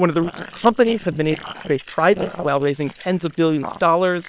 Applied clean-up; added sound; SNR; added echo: neural separator model SepFormer WHAM!.